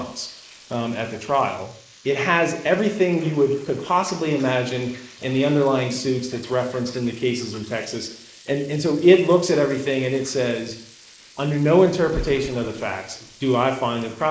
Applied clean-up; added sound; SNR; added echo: neural mask model Resemble Enhance denoiser.